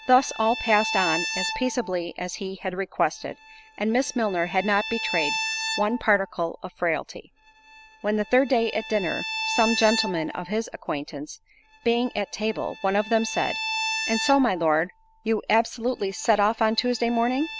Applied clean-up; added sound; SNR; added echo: none; Bowed string instrument; 9 dB; none.